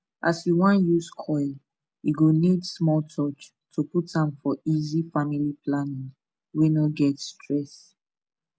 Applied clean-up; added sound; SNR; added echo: none; none; none; none.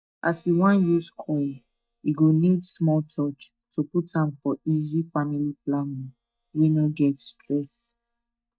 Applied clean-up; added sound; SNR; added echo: neural mask model DeepFilterNet 3.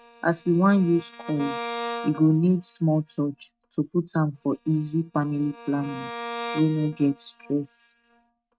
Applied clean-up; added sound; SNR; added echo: neural mask model RNNoise.